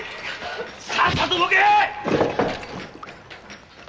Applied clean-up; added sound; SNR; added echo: none; none; none; none.